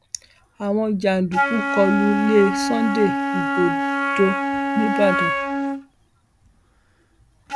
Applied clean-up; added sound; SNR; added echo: none; Wind instrument, woodwind instrument; 1 dB; none.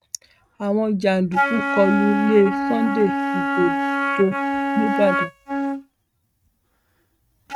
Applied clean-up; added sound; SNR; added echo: neural mask model RNNoise.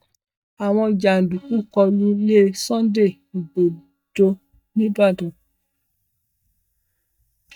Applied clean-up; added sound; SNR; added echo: neural mask model DeepFilterNet 3.